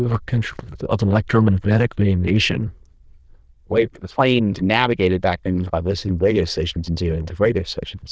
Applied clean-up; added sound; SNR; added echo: neural diffusion model UNIVERSE++.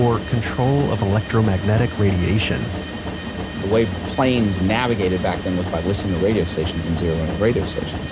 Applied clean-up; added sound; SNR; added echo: none; Mechanisms; 7 dB; none.